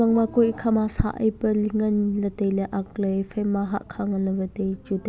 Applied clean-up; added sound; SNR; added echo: none; none; none; none.